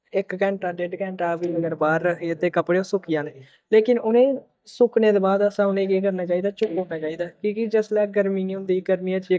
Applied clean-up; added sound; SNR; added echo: neural mask model DeepFilterNet 3.